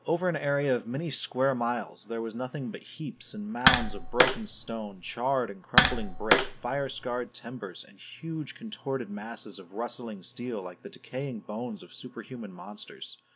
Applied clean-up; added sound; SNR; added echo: none; Tap; -4 dB; none.